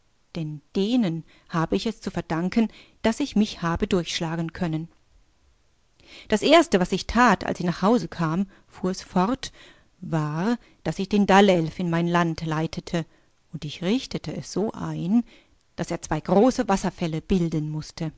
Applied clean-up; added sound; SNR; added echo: none; none; none; none.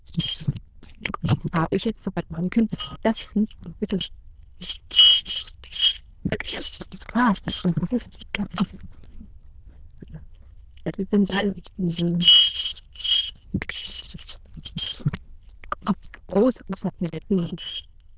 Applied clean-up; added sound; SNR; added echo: neural diffusion model UNIVERSE++.